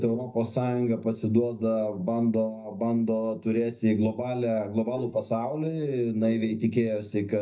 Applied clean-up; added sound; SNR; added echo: neural mask model DeepFilterNet 3.